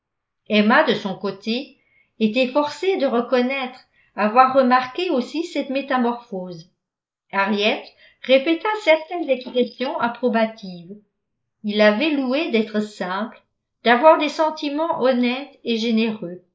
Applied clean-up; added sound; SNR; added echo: neural mask model Resemble Enhance denoiser.